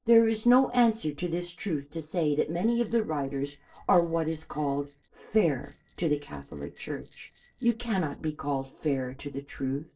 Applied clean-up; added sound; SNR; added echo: neural separator model SepFormer DNS4.